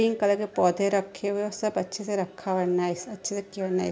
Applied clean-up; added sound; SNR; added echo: none; none; none; none.